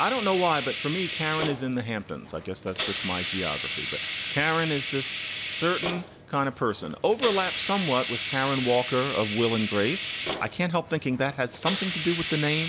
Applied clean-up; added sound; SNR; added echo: none; Hiss; 6 dB; none.